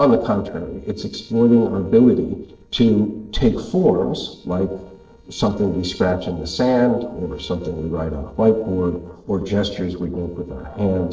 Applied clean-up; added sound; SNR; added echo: neural separator model SepFormer DNS4.